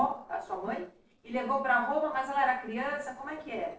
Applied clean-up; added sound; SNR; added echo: neural separator model SepFormer DNS4.